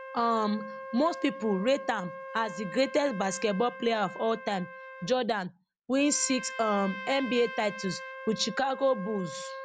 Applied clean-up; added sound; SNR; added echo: none; Trumpet; 12 dB; none.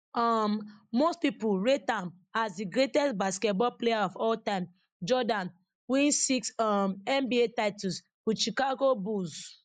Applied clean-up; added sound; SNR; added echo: neural mask model Resemble Enhance denoiser.